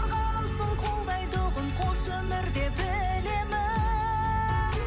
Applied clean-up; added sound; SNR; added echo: none; none; none; none.